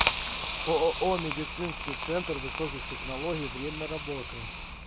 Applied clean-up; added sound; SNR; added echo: none; Hiss; 1 dB; none.